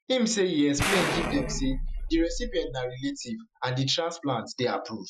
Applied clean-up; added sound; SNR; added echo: classical method Wiener filter.